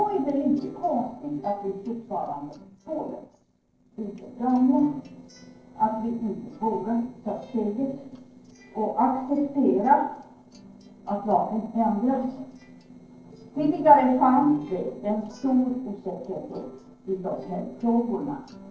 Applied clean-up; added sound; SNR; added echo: neural separator model SepFormer DNS4.